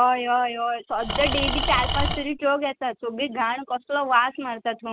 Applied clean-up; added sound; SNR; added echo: none; Engine / Tools; 2 dB; none.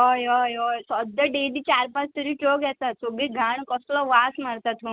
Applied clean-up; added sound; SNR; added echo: none; none; none; none.